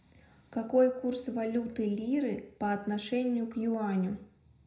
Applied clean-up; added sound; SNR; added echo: none; none; none; reverberation time 0.5 s.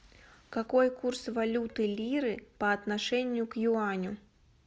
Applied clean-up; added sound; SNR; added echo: none; none; none; none.